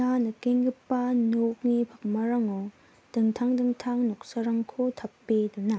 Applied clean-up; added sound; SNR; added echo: none; none; none; none.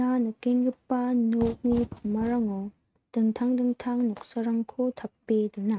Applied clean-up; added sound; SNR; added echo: neural mask model RNNoise.